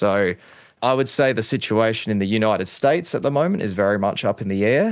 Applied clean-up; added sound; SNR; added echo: none; none; none; none.